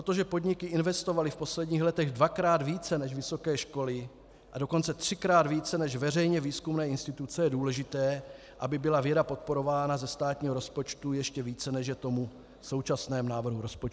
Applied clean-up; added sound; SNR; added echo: none; none; none; none.